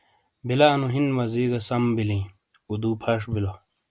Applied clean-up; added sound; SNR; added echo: none; none; none; none.